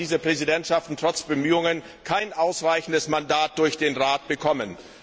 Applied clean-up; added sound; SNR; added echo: none; none; none; none.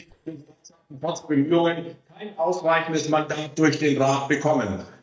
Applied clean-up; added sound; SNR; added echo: neural mask model DeepFilterNet 3.